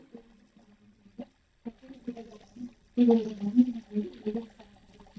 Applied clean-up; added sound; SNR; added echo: neural mask model DeepFilterNet 3.